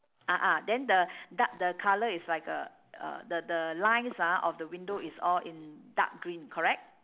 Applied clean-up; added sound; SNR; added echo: none; none; none; none.